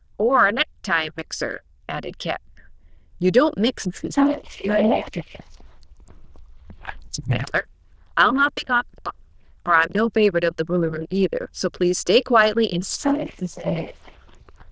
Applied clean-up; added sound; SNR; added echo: neural diffusion model UNIVERSE++.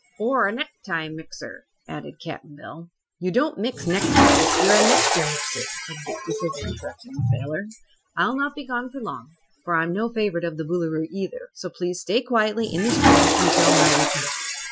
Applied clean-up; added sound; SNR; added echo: classical method Wiener filter.